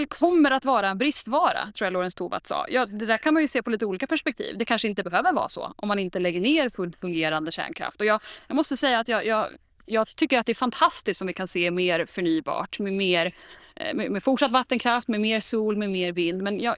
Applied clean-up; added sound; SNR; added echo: neural diffusion model UNIVERSE++.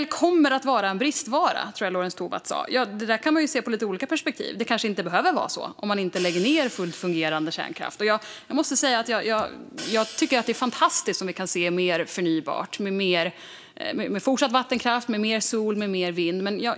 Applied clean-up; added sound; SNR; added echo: none; Hi-hat; 18 dB; none.